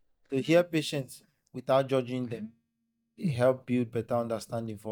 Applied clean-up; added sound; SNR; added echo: neural mask model DeepFilterNet 3.